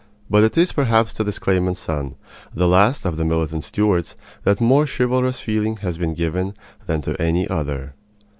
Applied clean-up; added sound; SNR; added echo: none; none; none; none.